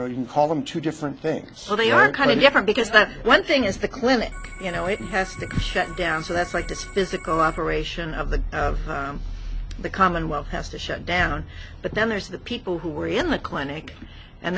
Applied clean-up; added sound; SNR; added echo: none; Organ; 18 dB; none.